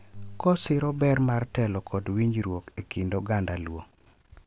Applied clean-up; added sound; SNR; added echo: none; none; none; none.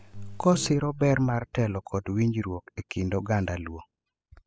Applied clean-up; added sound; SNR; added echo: classical method spectral subtraction.